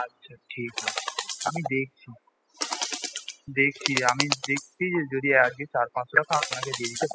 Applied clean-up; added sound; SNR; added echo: classical method spectral subtraction.